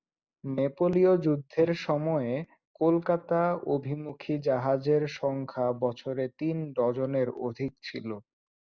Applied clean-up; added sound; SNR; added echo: none; none; none; none.